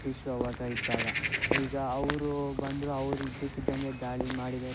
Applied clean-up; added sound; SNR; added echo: none; Walk, footsteps / Bird vocalization, bird call, bird song; -1 dB; none.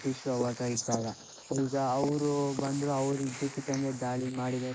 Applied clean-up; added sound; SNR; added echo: neural mask model Resemble Enhance denoiser.